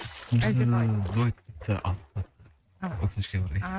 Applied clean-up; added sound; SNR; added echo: neural mask model RNNoise.